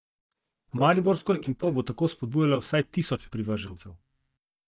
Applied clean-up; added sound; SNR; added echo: neural mask model DeepFilterNet 3.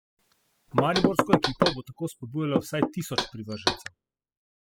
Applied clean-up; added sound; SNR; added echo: classical method spectral subtraction.